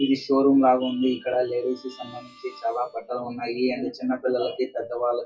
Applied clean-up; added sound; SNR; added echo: classical method WPE with log-MMSE.